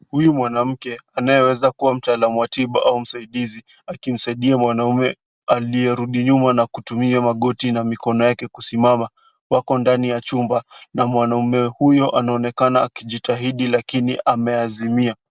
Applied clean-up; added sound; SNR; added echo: none; none; none; none.